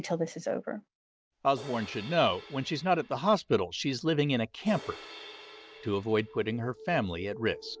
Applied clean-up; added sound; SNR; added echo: none; Crash cymbal; 17 dB; none.